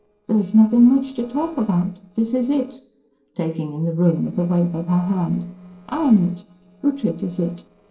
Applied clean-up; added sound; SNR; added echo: neural separator model SepFormer DNS4.